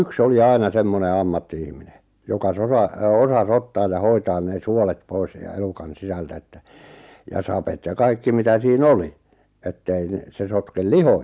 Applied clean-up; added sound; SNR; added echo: none; none; none; none.